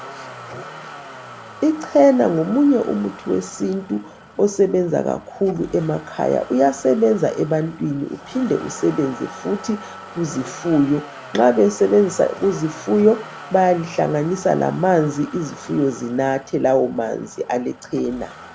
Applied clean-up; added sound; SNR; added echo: none; Motor vehicle (road); 17 dB; none.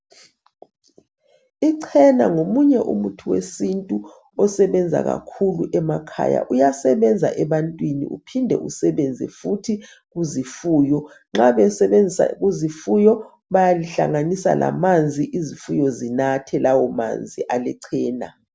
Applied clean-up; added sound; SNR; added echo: none; none; none; none.